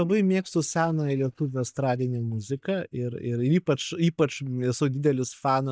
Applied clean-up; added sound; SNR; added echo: neural mask model DeepFilterNet 3.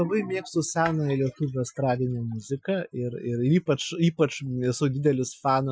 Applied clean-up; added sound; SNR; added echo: classical method Wiener filter.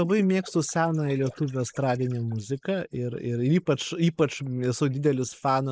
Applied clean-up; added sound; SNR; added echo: neural mask model Resemble Enhance denoiser.